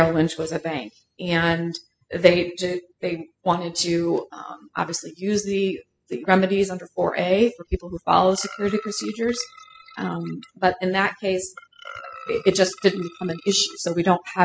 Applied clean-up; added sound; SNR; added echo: classical method spectral subtraction.